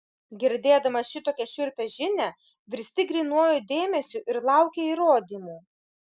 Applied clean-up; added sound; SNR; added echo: none; none; none; none.